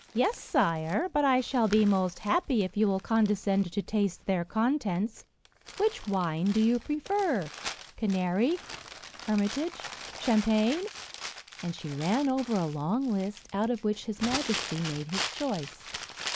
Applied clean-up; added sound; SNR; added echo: none; Crumpling, crinkling; 13 dB; none.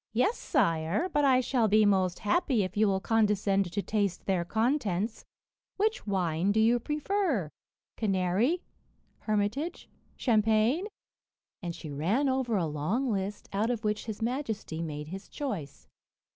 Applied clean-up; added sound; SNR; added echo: none; none; none; none.